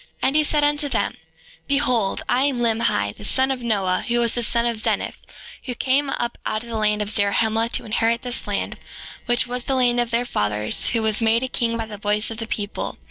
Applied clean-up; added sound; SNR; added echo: neural separator model SepFormer DNS4.